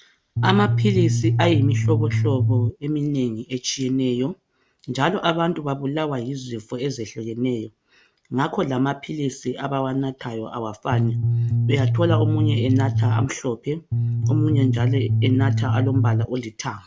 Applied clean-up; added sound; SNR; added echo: none; Bass guitar; -4 dB; none.